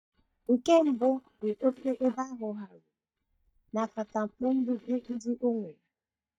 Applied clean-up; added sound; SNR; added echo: neural mask model DeepFilterNet 3.